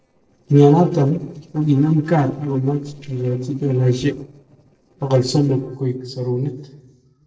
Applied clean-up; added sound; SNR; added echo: neural separator model SepFormer DNS4.